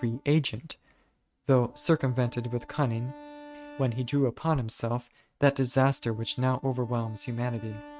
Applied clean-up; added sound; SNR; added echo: neural mask model RNNoise.